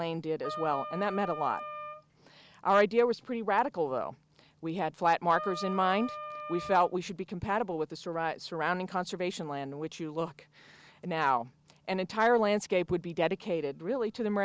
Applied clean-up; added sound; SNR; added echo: none; Wind instrument, woodwind instrument; 10 dB; none.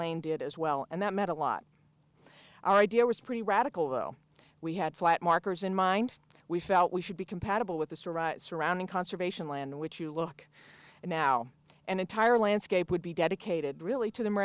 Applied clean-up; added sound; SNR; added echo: none; none; none; none.